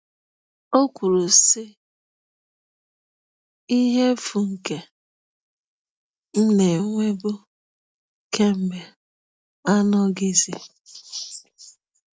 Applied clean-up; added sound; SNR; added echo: neural mask model DeepFilterNet 3.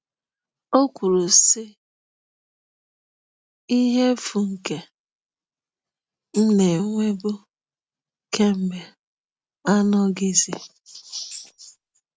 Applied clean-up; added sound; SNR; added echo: none; Tambourine; 20 dB; none.